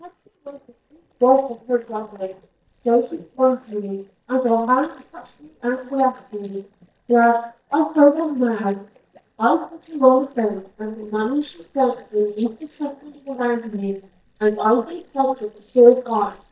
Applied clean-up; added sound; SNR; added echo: neural mask model DeepFilterNet 3.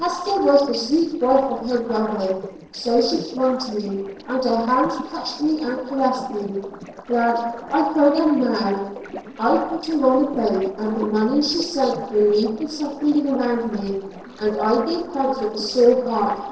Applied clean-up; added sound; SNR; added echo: neural separator model SepFormer DNS4.